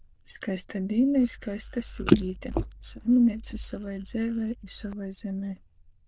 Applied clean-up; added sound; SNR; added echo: neural diffusion model UNIVERSE++.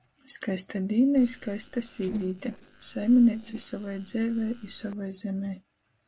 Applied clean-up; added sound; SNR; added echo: neural separator model SepFormer DNS4.